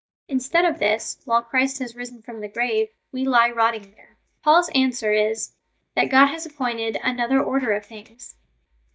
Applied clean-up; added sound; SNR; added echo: neural mask model DeepFilterNet 3.